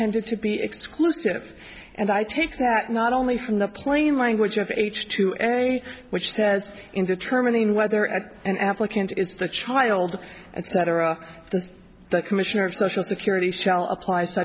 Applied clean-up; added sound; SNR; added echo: none; none; none; none.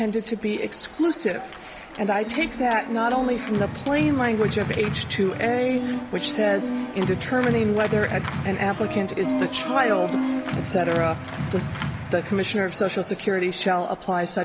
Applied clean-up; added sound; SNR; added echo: none; Organ; 6 dB; none.